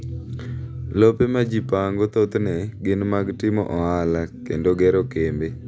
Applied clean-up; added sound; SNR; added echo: none; none; none; none.